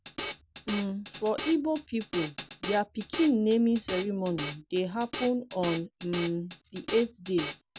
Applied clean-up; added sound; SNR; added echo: none; Drum kit; 4 dB; none.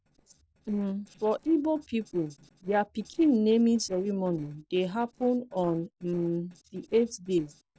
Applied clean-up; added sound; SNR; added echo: neural separator model SepFormer DNS4.